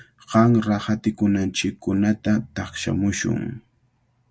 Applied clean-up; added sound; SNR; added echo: none; none; none; none.